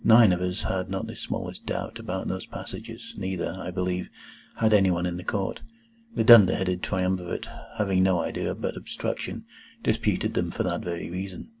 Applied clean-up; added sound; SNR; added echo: none; none; none; none.